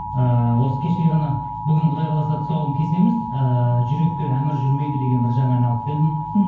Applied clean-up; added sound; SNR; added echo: none; Alarm; 10 dB; reverberation time 0.9 s.